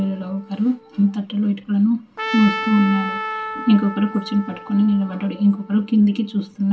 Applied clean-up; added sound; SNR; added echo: none; Trumpet; 12 dB; reverberation time 0.2 s.